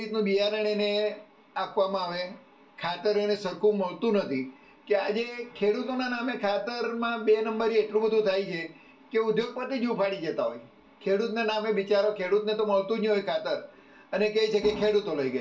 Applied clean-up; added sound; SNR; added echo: none; none; none; reverberation time 0.2 s.